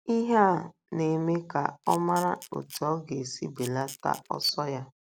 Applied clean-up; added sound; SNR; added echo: none; Camera; 18 dB; none.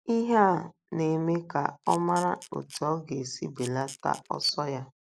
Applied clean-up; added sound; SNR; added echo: neural mask model Resemble Enhance denoiser.